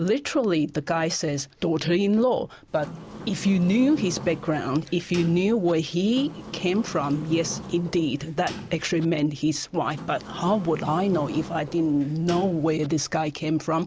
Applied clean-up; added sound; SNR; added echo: none; Sliding door; 14 dB; none.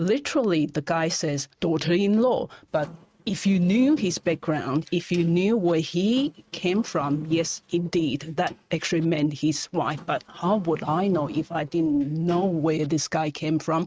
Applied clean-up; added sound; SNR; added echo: neural mask model RNNoise.